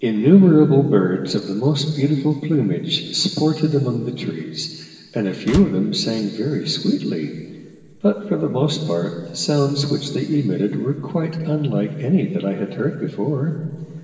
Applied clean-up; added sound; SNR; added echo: none; Slam; 12 dB; reverberation time 1.9 s.